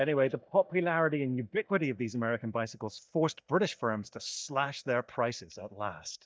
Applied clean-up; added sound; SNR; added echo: neural mask model DeepFilterNet 3.